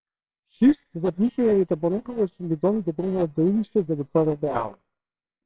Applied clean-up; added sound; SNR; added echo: neural separator model SepFormer WHAMR!.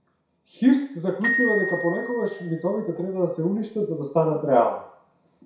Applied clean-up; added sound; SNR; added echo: none; Glockenspiel; 7 dB; reverberation time 0.6 s.